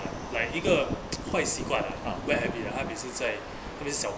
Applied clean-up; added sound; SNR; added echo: none; none; none; none.